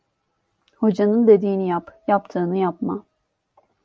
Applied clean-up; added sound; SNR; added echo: none; none; none; none.